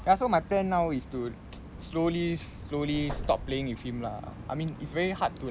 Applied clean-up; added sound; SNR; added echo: none; Subway, metro, underground; 13 dB; none.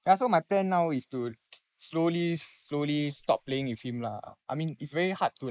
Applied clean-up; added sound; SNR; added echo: neural mask model Resemble Enhance denoiser.